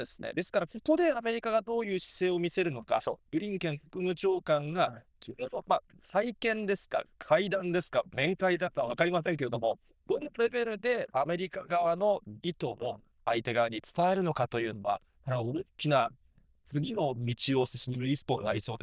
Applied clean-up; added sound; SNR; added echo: neural diffusion model UNIVERSE++.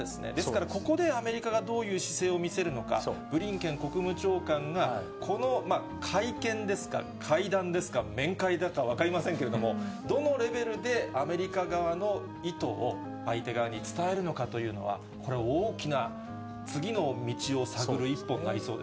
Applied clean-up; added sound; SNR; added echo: none; Wind instrument, woodwind instrument; 12 dB; none.